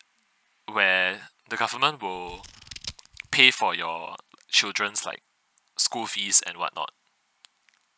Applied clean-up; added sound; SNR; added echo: none; Scissors; 16 dB; none.